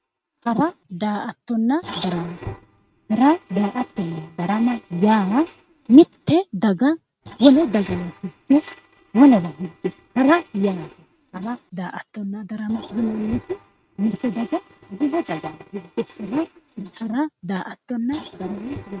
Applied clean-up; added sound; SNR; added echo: neural mask model RNNoise.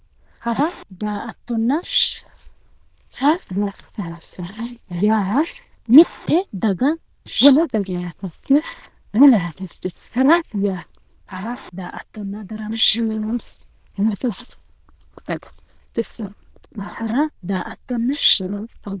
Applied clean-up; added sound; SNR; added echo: neural diffusion model UNIVERSE++.